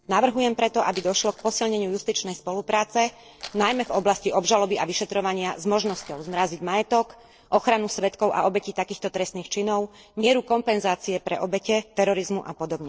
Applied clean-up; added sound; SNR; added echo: neural separator model SepFormer DNS4.